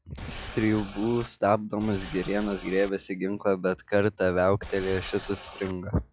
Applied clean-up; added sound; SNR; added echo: classical method log-MMSE.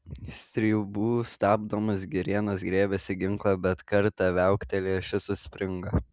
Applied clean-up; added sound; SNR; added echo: none; none; none; none.